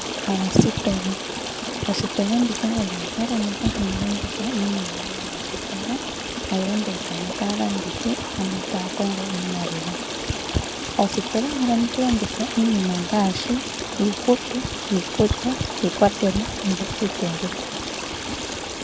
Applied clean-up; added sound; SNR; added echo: none; Stream; 4 dB; none.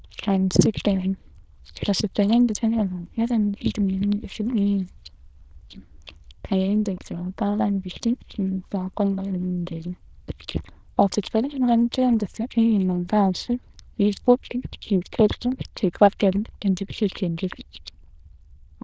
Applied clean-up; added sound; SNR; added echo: neural diffusion model UNIVERSE++.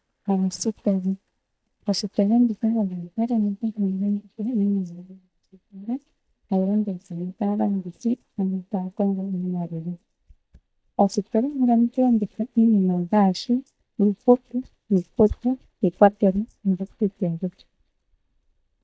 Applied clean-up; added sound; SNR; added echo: neural mask model DeepFilterNet 3.